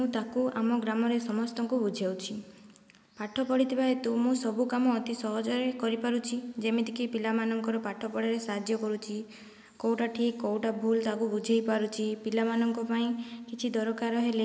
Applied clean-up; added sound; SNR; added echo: none; none; none; none.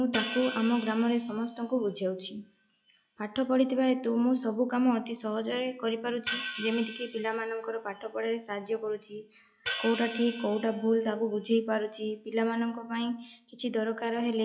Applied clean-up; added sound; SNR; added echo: classical method log-MMSE.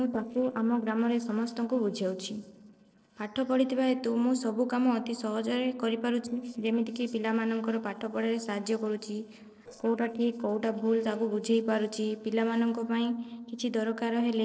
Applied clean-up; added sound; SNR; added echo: neural separator model SepFormer DNS4.